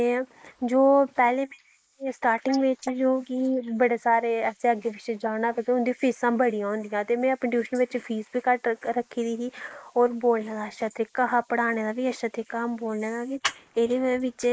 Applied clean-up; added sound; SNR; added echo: neural mask model Resemble Enhance denoiser.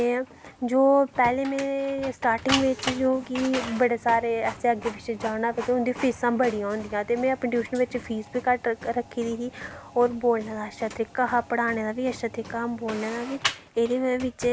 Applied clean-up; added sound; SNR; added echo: none; Printer; 13 dB; none.